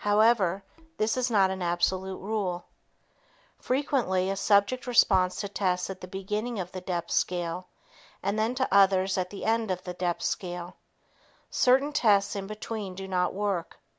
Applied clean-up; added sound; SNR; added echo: none; none; none; none.